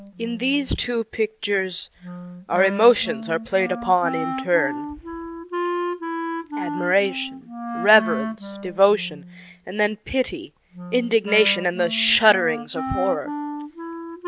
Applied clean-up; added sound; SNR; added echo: none; Wind instrument, woodwind instrument; 8 dB; none.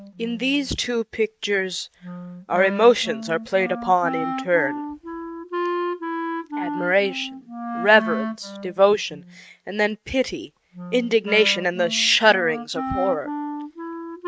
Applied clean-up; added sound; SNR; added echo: neural mask model RNNoise.